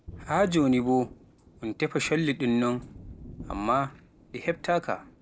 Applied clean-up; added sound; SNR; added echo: none; Thunder; 18 dB; none.